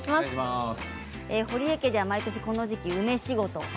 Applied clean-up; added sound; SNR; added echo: none; none; none; none.